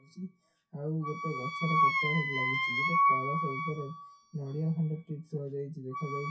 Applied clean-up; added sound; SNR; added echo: classical method WPE with log-MMSE.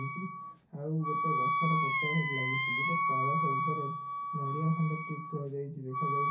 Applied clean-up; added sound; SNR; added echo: none; Wind instrument, woodwind instrument; -3 dB; reverberation time 0.3 s.